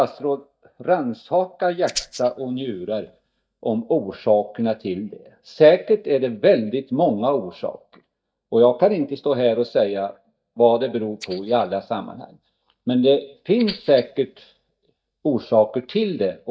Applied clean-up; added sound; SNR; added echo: neural mask model DeepFilterNet 3.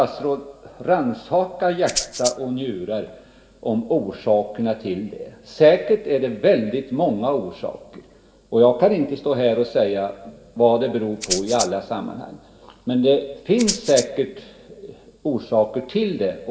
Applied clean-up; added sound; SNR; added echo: none; Rattle (instrument); 6 dB; reverberation time 2.9 s.